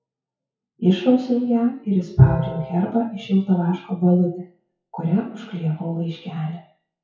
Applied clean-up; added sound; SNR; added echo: classical method WPE with log-MMSE.